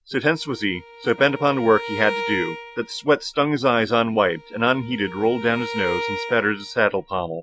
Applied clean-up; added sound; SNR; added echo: none; Bowed string instrument; 12 dB; none.